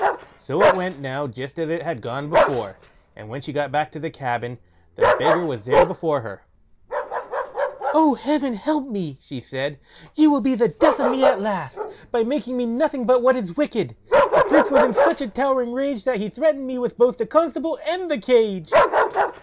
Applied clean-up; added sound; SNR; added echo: none; Bark; 1 dB; none.